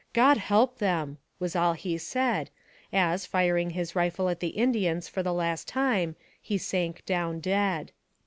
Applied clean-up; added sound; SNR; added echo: none; none; none; none.